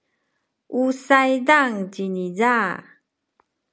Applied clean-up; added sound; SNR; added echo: none; none; none; none.